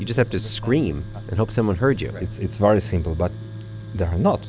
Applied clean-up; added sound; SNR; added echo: none; Tools; 12 dB; none.